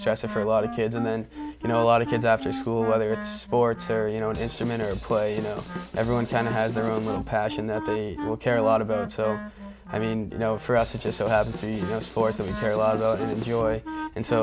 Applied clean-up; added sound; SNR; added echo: none; Drum kit + Wind instrument, woodwind instrument; 10 dB; none.